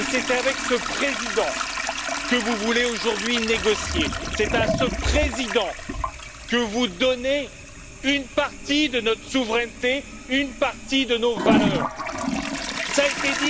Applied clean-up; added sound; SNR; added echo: none; Toilet flush; 3 dB; none.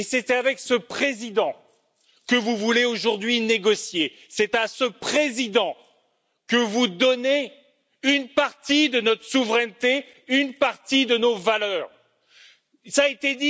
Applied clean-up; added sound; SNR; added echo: none; none; none; none.